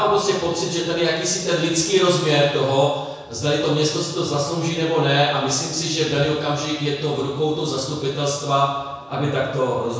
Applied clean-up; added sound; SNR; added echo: none; none; none; reverberation time 1.0 s.